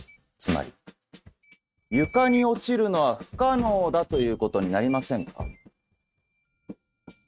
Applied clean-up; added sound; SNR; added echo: neural mask model RNNoise.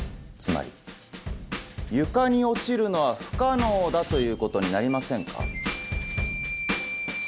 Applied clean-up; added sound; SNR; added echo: none; none; none; none.